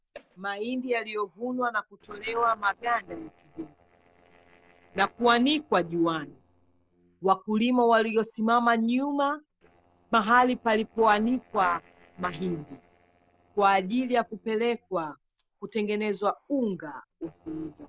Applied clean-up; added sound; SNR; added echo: neural separator model SepFormer DNS4.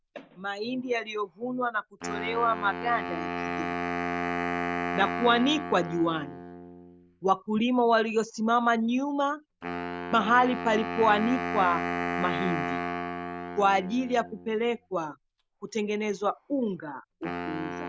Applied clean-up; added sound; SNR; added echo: none; Wind instrument, woodwind instrument; 6 dB; none.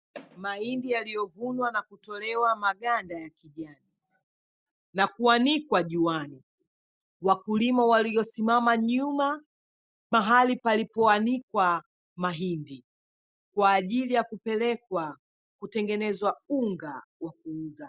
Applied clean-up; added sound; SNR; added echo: none; none; none; none.